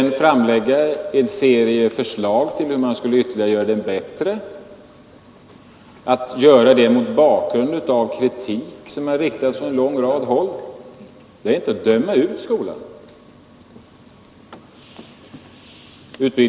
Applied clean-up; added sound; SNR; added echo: none; none; none; none.